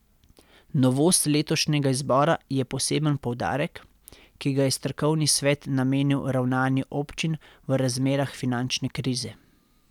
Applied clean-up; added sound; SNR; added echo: none; none; none; none.